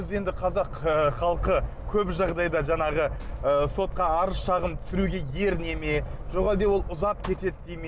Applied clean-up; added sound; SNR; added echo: none; Sliding door; 14 dB; none.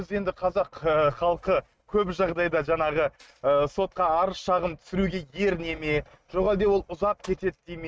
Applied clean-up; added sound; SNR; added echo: neural mask model RNNoise.